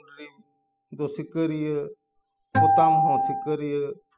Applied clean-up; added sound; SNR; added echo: classical method spectral subtraction.